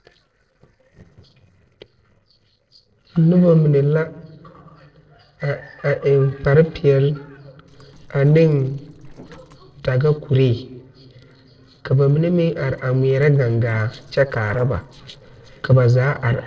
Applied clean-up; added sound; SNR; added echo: neural separator model SepFormer DNS4.